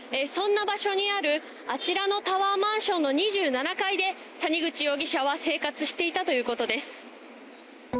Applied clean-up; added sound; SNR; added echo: none; none; none; none.